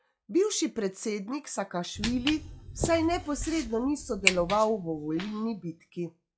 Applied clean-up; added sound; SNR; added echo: classical method log-MMSE.